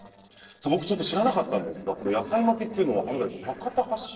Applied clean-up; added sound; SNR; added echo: neural separator model SepFormer DNS4.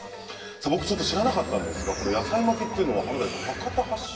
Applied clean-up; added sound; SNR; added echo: none; Bird; 13 dB; reverberation time 2.3 s.